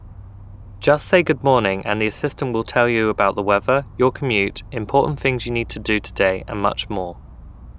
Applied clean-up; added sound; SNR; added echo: none; Insect; 18 dB; none.